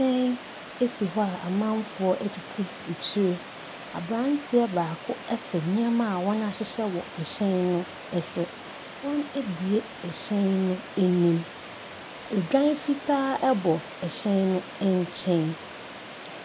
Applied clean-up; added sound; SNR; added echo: none; Water; 13 dB; none.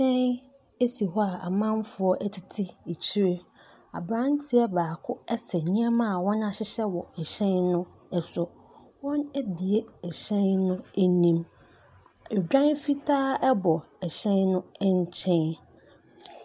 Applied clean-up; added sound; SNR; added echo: none; none; none; none.